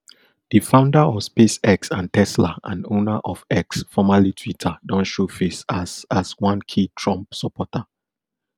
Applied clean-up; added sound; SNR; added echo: none; none; none; none.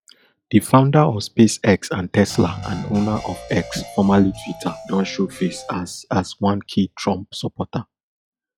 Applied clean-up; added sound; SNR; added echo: classical method log-MMSE.